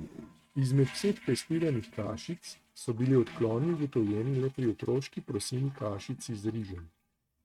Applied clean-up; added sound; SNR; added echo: neural mask model RNNoise.